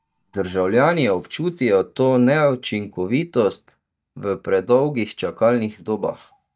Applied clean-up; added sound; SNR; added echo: neural mask model DeepFilterNet 3.